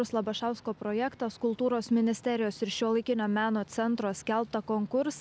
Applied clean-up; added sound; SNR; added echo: none; none; none; none.